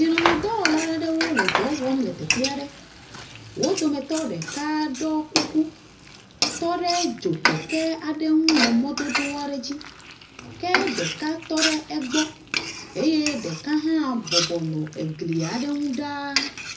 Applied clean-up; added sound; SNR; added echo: none; Frying (food); 4 dB; reverberation time 0.4 s.